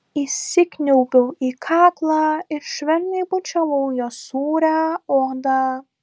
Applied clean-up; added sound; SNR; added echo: none; none; none; none.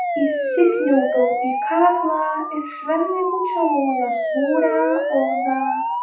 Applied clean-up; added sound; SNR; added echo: classical method WPE with log-MMSE.